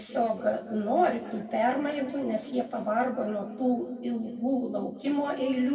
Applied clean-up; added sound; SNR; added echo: none; none; none; reverberation time 2.1 s.